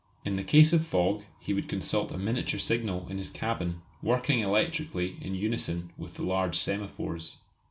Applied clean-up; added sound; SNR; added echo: none; none; none; none.